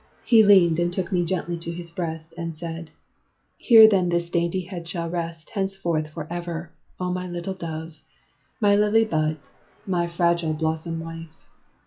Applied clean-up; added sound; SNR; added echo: classical method log-MMSE.